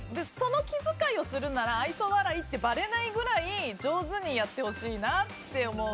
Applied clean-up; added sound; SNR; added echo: none; none; none; none.